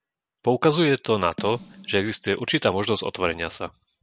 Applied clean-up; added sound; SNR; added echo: none; Snare drum; 20 dB; none.